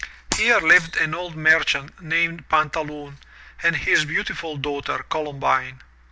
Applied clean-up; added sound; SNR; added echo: none; Shatter; 11 dB; none.